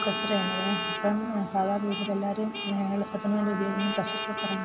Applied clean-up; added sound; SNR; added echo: none; Vehicle horn, car horn, honking + Trumpet; 5 dB; none.